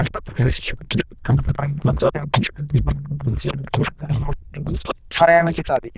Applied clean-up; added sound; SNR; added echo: neural diffusion model UNIVERSE++.